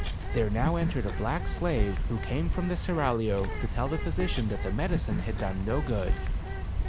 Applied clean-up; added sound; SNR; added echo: none; Bird; -1 dB; none.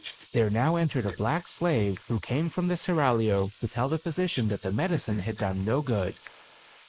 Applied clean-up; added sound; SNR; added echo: neural mask model Resemble Enhance denoiser.